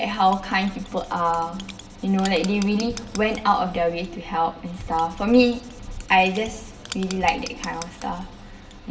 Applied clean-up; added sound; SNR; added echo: none; Writing; 18 dB; reverberation time 0.8 s.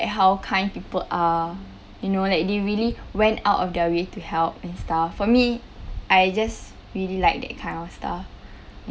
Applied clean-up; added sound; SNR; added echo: none; none; none; none.